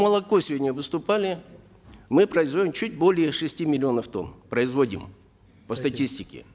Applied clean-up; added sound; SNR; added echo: none; none; none; none.